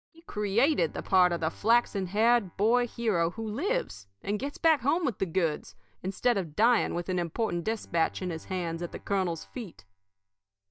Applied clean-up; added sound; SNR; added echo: neural mask model DeepFilterNet 3.